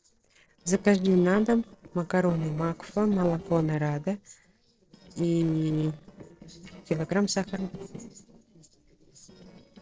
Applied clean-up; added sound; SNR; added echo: neural separator model SepFormer DNS4.